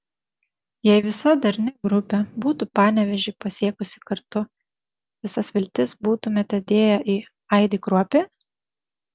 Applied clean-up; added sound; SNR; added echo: none; none; none; none.